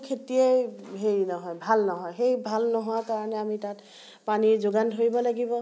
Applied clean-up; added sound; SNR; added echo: none; none; none; none.